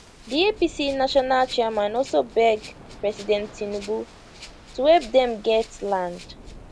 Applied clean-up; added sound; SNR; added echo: none; Waves, surf + Rattle (instrument); 19 dB; none.